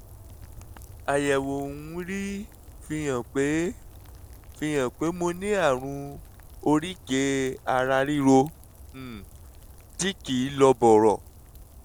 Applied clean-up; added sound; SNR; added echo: none; Rain; 19 dB; none.